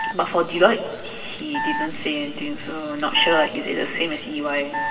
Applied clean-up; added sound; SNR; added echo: none; Alarm; 8 dB; reverberation time 2.0 s.